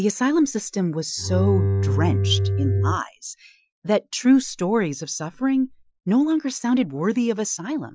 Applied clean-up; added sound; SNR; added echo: classical method Wiener filter.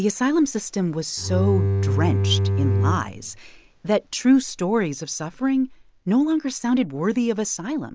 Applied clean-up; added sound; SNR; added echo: none; Bowed string instrument; -2 dB; none.